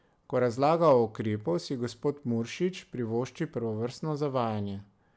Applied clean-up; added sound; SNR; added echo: none; none; none; none.